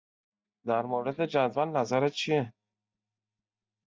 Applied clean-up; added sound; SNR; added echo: neural mask model DeepFilterNet 3.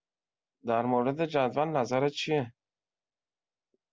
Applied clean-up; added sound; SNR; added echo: none; none; none; none.